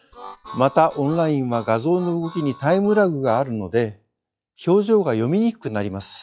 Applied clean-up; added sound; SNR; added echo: classical method log-MMSE.